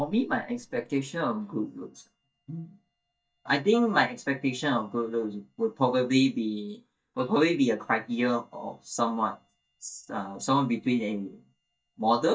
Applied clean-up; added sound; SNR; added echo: neural mask model DeepFilterNet 3.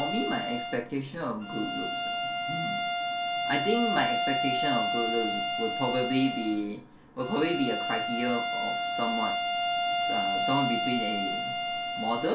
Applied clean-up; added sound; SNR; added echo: none; Bowed string instrument; -1 dB; reverberation time 0.3 s.